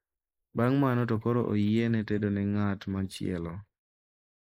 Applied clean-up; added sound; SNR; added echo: neural mask model Resemble Enhance denoiser.